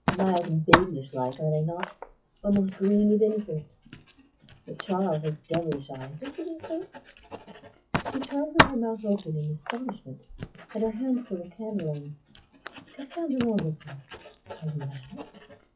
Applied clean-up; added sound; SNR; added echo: classical method WPE with log-MMSE.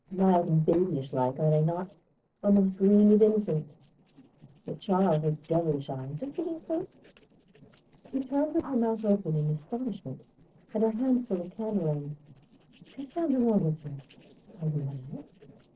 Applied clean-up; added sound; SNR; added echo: neural separator model SepFormer DNS4.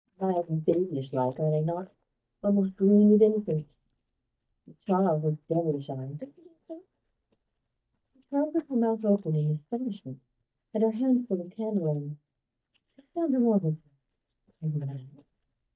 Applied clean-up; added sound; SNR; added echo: neural mask model DeepFilterNet 3.